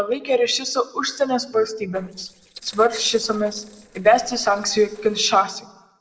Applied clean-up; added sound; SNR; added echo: neural separator model SepFormer DNS4.